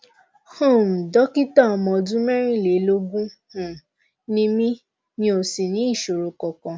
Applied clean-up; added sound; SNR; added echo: none; none; none; none.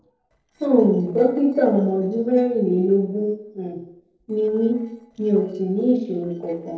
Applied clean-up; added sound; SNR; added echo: neural separator model SepFormer DNS4.